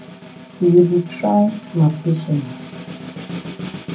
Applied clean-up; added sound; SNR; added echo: none; Snare drum; 13 dB; reverberation time 0.4 s.